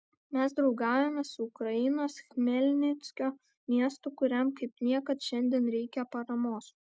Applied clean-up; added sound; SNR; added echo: none; none; none; none.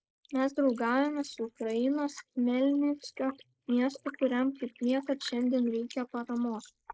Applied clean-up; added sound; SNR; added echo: neural mask model Resemble Enhance denoiser.